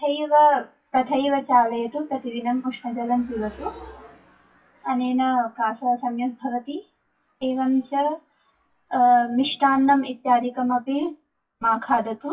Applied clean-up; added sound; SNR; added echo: classical method WPE with log-MMSE.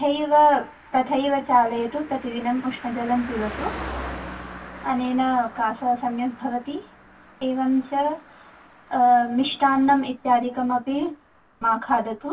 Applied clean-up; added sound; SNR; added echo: none; Car passing by; 17 dB; reverberation time 0.1 s.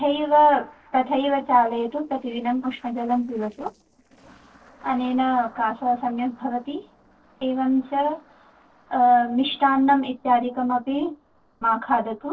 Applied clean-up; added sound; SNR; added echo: neural separator model SepFormer DNS4.